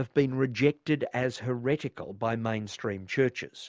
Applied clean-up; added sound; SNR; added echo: none; none; none; none.